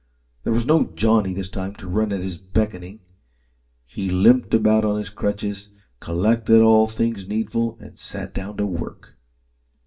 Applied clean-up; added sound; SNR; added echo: none; none; none; reverberation time 0.2 s.